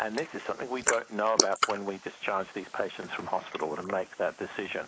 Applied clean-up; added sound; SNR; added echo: neural mask model Resemble Enhance denoiser.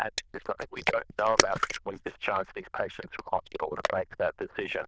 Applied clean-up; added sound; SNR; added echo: neural diffusion model UNIVERSE++.